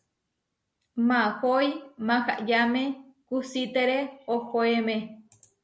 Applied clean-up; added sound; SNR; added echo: none; none; none; none.